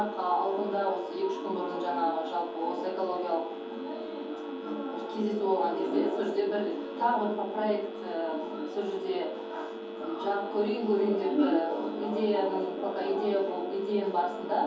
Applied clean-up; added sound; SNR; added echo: none; Telephone; 10 dB; reverberation time 0.6 s.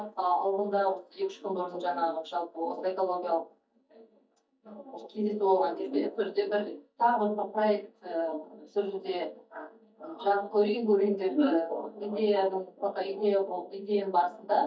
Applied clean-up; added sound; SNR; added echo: neural mask model DeepFilterNet 3.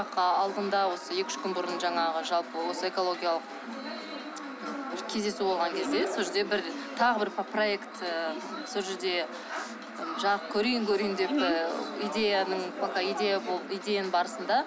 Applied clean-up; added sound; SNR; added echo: none; none; none; none.